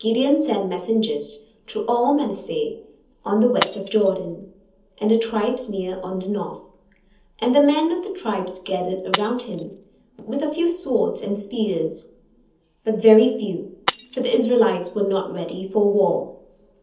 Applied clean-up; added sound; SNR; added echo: none; Shatter; 12 dB; reverberation time 0.7 s.